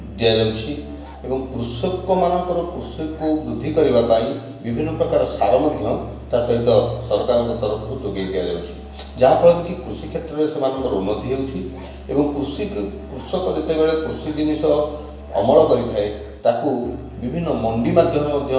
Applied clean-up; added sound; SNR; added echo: none; Musical instrument; 17 dB; reverberation time 0.8 s.